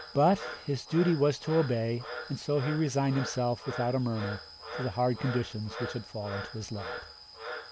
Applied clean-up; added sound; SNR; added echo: none; Frog; 11 dB; none.